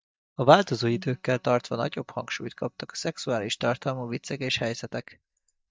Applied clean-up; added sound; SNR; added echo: neural mask model DeepFilterNet 3.